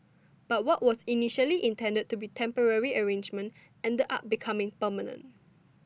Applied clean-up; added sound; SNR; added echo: none; none; none; none.